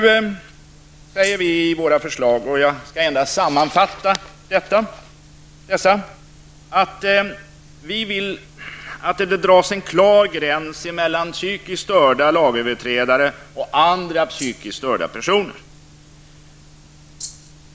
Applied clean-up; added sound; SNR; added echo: none; Rattle (instrument); 15 dB; none.